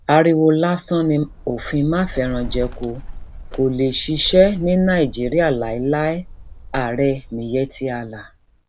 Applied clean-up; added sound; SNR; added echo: none; Bird; 14 dB; none.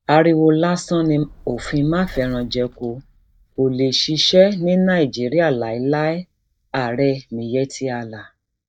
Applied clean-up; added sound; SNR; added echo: neural mask model DeepFilterNet 3.